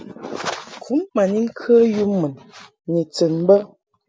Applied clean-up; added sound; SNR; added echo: none; none; none; none.